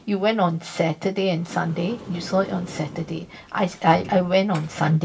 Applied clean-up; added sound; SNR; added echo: none; Sliding door; 18 dB; reverberation time 0.2 s.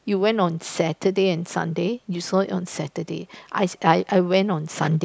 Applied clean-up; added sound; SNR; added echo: none; none; none; none.